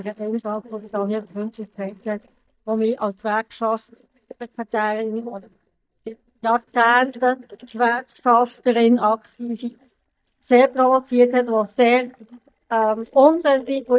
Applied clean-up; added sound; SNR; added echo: neural mask model DeepFilterNet 3.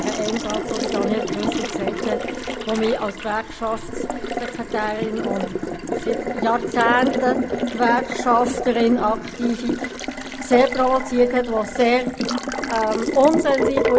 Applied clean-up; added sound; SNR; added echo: none; Water tap, faucet; 4 dB; none.